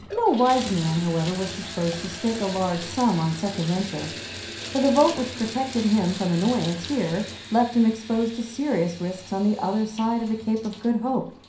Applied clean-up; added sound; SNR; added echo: none; Bathtub (filling or washing) / Water tap, faucet; 13 dB; reverberation time 0.5 s.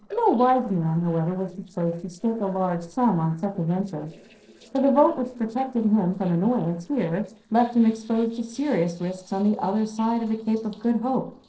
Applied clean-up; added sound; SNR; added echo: neural separator model SepFormer DNS4.